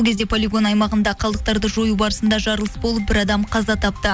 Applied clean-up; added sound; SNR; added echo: none; none; none; none.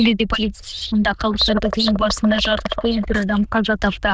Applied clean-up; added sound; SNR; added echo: neural diffusion model UNIVERSE++.